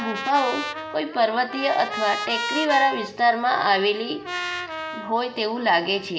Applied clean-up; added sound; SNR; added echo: none; Trumpet; 8 dB; reverberation time 0.7 s.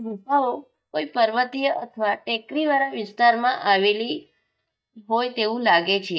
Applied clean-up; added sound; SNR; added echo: neural mask model DeepFilterNet 3.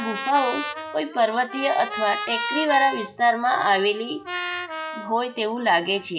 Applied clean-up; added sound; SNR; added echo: classical method WPE with log-MMSE.